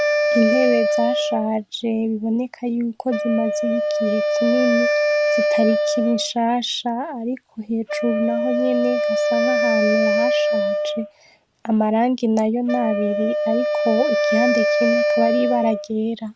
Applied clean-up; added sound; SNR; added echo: none; Wind instrument, woodwind instrument; -1 dB; none.